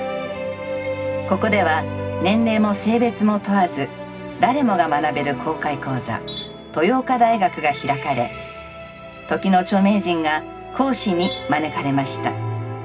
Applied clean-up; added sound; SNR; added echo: none; Tools; 16 dB; reverberation time 0.4 s.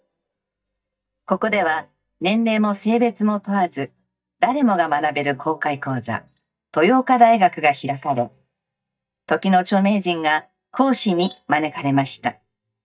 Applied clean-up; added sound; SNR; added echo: neural mask model DeepFilterNet 3.